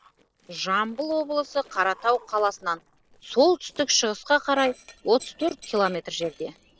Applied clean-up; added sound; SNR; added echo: neural separator model SepFormer DNS4.